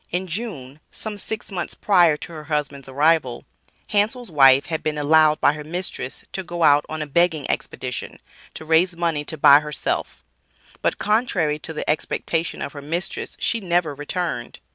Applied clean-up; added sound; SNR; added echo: none; none; none; none.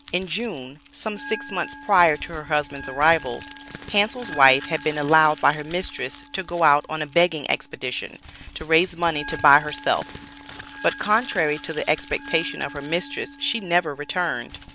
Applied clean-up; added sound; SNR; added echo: none; Bell + Crumpling, crinkling; 15 dB; none.